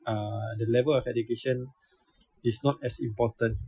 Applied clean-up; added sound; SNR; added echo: classical method Wiener filter.